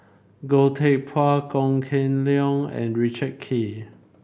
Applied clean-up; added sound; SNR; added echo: none; none; none; none.